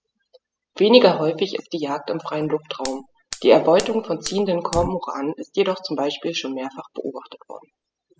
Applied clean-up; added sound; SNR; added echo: classical method spectral subtraction.